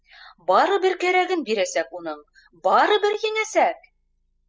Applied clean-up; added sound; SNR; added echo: classical method spectral subtraction.